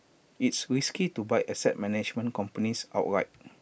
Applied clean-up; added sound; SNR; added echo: none; none; none; none.